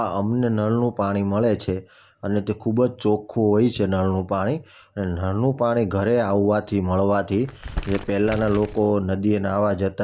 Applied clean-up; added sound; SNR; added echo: none; Crumpling, crinkling; 12 dB; none.